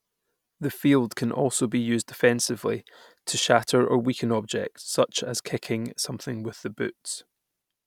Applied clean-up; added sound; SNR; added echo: none; none; none; none.